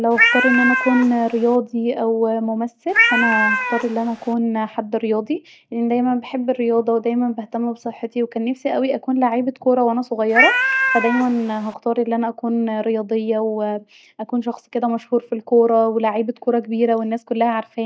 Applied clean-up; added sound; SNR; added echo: none; Cat; -1 dB; none.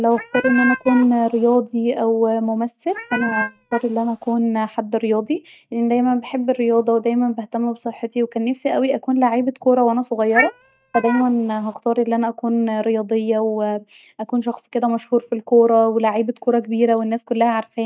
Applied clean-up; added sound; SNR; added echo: neural mask model RNNoise.